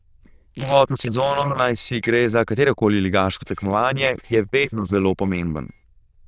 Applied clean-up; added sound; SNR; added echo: neural diffusion model UNIVERSE++.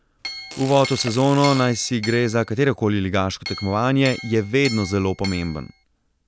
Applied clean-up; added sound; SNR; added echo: none; Fart + Chink, clink; 13 dB; none.